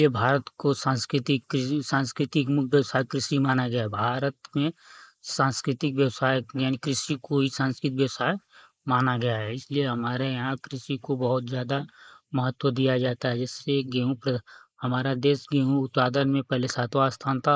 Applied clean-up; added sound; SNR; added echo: neural mask model Resemble Enhance denoiser.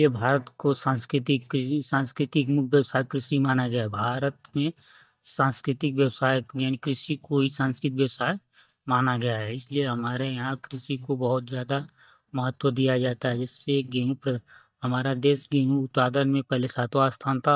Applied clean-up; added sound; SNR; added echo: neural mask model DeepFilterNet 3.